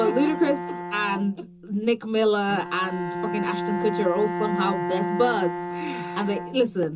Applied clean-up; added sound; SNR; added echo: none; Bowed string instrument; 5 dB; reverberation time 0.2 s.